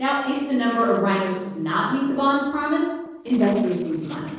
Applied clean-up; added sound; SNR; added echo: neural separator model SepFormer DNS4.